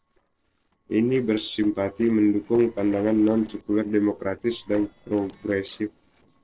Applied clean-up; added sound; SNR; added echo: neural separator model SepFormer DNS4.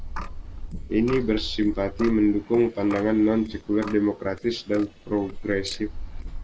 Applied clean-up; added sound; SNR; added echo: neural mask model Resemble Enhance denoiser.